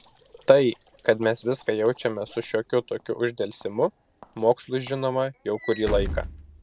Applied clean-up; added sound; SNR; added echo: none; Walk, footsteps / Slam; 14 dB; none.